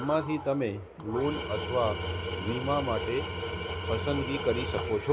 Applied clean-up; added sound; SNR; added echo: none; Tools; 4 dB; none.